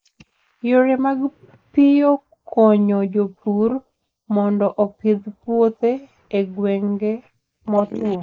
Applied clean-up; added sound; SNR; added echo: neural mask model Resemble Enhance denoiser.